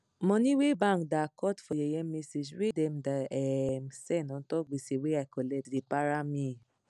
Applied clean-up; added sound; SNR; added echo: none; none; none; none.